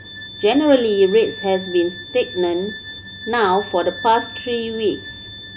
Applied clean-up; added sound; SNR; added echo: none; Bowed string instrument; 14 dB; none.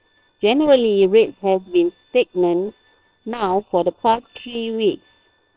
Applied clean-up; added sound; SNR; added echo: neural separator model SepFormer WHAM!.